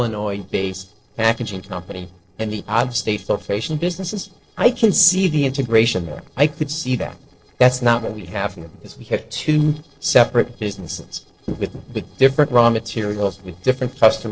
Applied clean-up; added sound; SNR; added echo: neural separator model SepFormer DNS4.